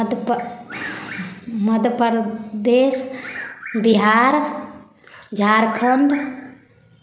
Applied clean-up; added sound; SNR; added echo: none; Bird vocalization, bird call, bird song; 18 dB; none.